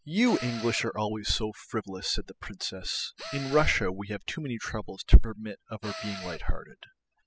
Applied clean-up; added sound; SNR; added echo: classical method spectral subtraction.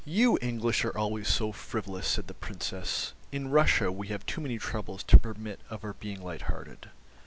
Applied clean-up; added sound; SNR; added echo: none; none; none; none.